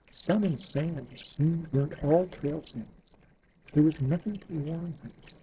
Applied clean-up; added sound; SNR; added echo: neural separator model SepFormer DNS4.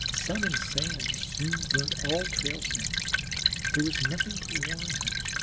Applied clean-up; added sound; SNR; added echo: none; Stream / Trickle, dribble; -5 dB; none.